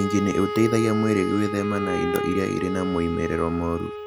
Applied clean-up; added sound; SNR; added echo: none; Wind instrument, woodwind instrument; 5 dB; none.